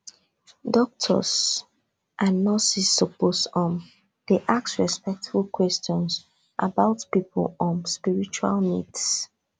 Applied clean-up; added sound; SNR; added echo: none; none; none; none.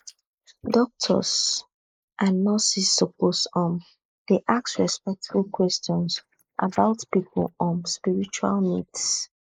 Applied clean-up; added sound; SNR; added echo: neural mask model Resemble Enhance denoiser.